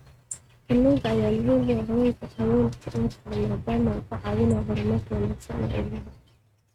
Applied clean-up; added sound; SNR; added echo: neural mask model RNNoise.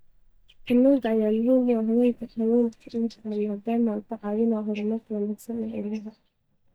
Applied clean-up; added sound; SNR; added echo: neural mask model DeepFilterNet 3.